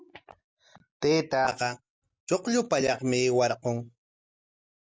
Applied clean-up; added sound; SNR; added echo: none; none; none; none.